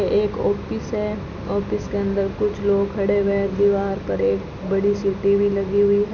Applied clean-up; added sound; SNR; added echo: none; none; none; none.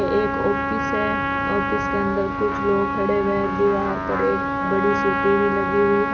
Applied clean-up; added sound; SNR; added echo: none; Trumpet; 1 dB; none.